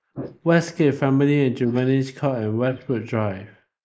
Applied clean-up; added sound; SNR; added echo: neural mask model Resemble Enhance denoiser.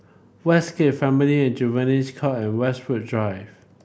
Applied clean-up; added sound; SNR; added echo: none; none; none; none.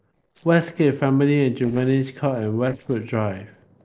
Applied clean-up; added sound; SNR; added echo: neural separator model SepFormer DNS4.